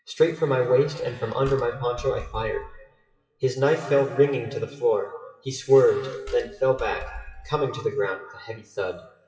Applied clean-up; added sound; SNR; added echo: classical method WPE with log-MMSE.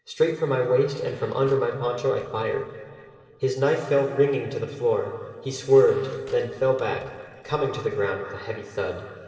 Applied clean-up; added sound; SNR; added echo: neural separator model SepFormer DNS4.